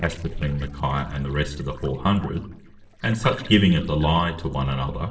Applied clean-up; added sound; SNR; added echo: neural separator model SepFormer DNS4.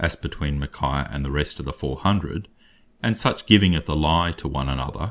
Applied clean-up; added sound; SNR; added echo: none; none; none; none.